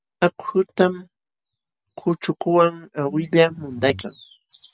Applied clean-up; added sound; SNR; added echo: none; Bass guitar; 15 dB; none.